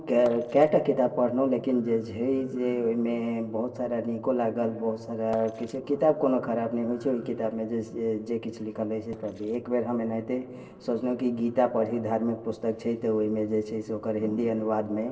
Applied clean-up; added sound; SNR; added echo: neural separator model SepFormer DNS4.